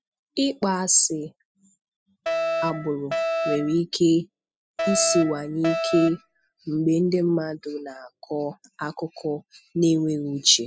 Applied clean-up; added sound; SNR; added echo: classical method spectral subtraction.